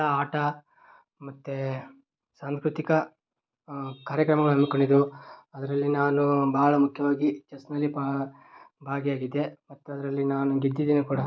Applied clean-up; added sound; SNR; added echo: none; none; none; none.